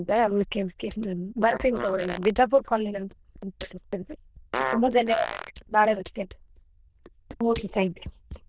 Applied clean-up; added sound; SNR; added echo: neural diffusion model UNIVERSE++.